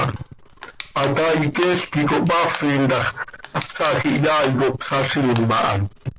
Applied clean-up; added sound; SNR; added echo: none; Crushing; 17 dB; none.